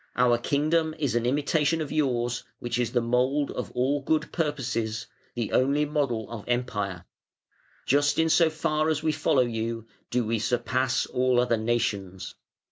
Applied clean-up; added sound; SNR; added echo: none; none; none; none.